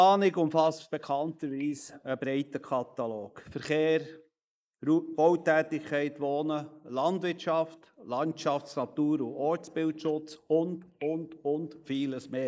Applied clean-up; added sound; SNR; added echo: neural mask model Resemble Enhance denoiser.